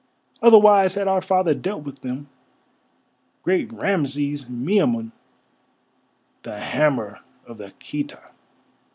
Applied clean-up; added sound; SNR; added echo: none; none; none; none.